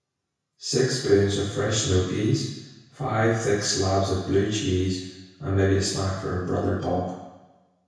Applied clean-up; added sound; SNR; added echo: none; none; none; reverberation time 1.0 s.